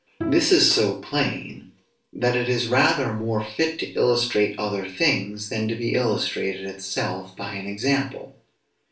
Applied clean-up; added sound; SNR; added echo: none; Bowed string instrument; 13 dB; reverberation time 0.3 s.